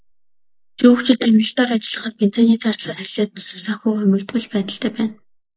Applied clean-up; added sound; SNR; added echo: neural mask model Resemble Enhance denoiser.